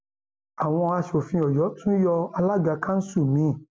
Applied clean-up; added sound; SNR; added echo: none; none; none; none.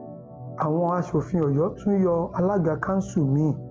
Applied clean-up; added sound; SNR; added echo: none; Organ; 15 dB; none.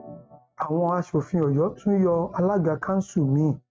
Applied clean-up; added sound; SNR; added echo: neural mask model RNNoise.